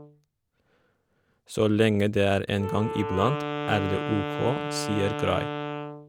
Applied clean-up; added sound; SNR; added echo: none; Wind instrument, woodwind instrument; 6 dB; none.